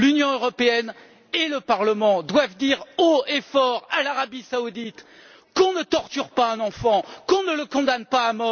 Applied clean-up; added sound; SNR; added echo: none; none; none; none.